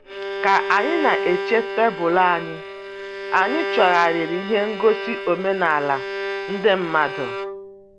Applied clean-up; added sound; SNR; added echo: none; Bowed string instrument; 7 dB; none.